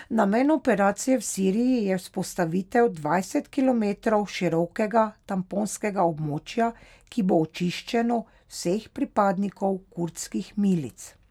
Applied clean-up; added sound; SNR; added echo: none; none; none; none.